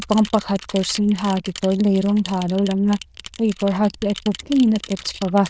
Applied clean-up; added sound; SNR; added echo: neural diffusion model UNIVERSE++.